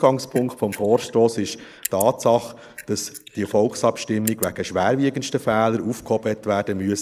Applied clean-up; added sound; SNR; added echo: neural mask model Resemble Enhance denoiser.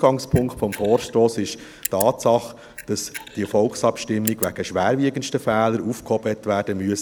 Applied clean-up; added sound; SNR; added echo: none; Camera; 15 dB; none.